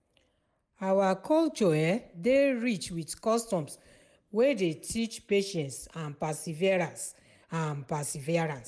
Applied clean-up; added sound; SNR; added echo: neural mask model Resemble Enhance denoiser.